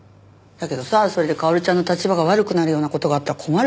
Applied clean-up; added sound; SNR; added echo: none; none; none; none.